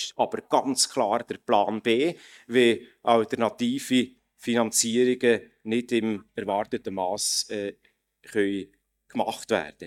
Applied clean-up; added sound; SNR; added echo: neural mask model DeepFilterNet 3.